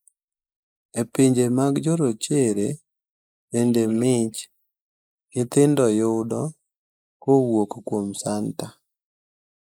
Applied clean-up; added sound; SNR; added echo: neural mask model Resemble Enhance denoiser.